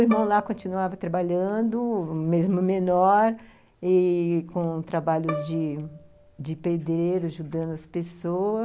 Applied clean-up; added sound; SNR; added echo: none; Bowed string instrument; 16 dB; none.